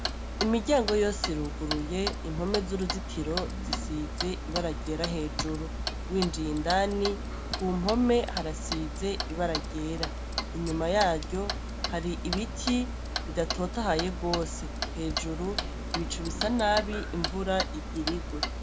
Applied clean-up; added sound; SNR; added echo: none; Clock; 3 dB; none.